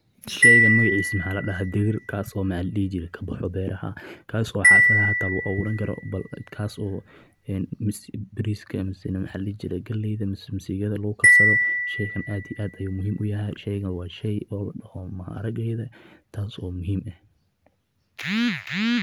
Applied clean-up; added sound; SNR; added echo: none; Marimba, xylophone; -4 dB; none.